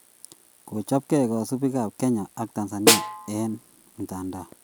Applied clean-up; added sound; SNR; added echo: none; Snare drum; -3 dB; none.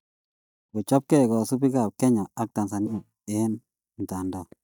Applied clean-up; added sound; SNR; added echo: neural mask model DeepFilterNet 3.